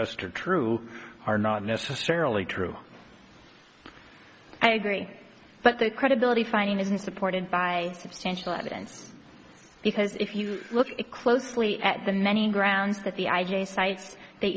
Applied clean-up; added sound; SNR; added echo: none; none; none; none.